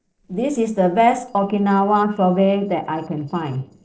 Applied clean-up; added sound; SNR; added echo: neural separator model SepFormer DNS4.